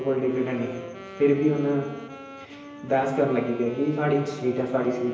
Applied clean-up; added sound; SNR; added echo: none; Wind instrument, woodwind instrument; 16 dB; reverberation time 1.0 s.